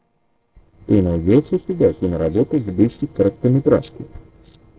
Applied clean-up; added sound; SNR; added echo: neural separator model SepFormer DNS4.